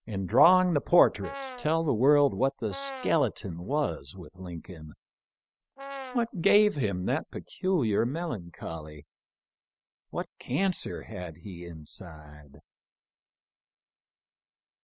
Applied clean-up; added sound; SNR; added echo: none; Brass instrument; 11 dB; none.